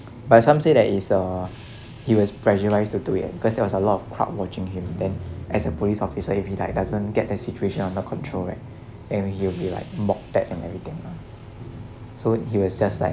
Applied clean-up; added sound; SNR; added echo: none; Bus / Engine; 13 dB; none.